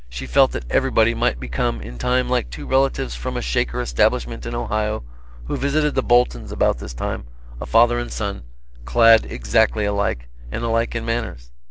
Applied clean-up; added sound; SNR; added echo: none; none; none; none.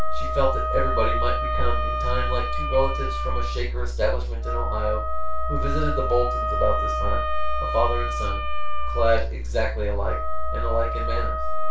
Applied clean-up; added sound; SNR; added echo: none; Wind instrument, woodwind instrument; 8 dB; reverberation time 0.2 s.